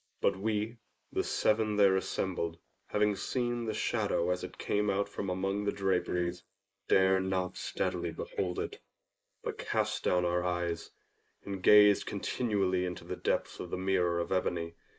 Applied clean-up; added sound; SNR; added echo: neural mask model Resemble Enhance denoiser.